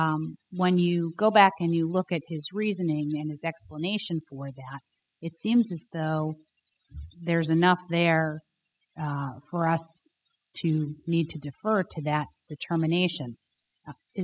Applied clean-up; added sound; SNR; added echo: classical method spectral subtraction.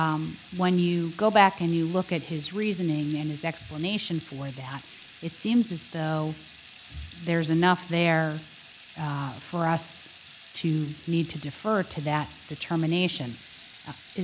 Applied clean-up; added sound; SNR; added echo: none; Water tap, faucet / Liquid; 16 dB; none.